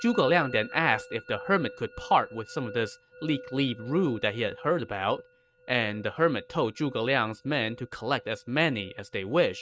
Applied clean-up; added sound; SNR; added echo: neural mask model RNNoise.